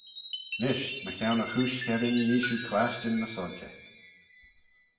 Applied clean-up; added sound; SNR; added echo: none; Chime; 7 dB; reverberation time 0.6 s.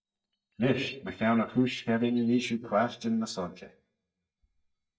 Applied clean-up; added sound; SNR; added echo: neural mask model DeepFilterNet 3.